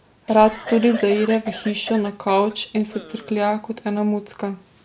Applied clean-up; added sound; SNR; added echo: none; Cough; 14 dB; none.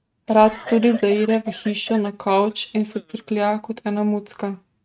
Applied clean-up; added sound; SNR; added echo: neural mask model RNNoise.